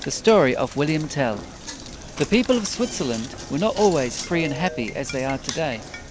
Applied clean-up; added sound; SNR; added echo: none; Knock + Telephone; 12 dB; none.